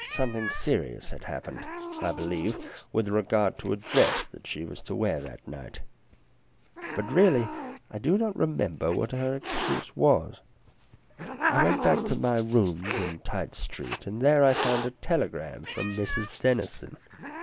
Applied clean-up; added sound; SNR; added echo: none; Hiss + Rattle (instrument); 7 dB; none.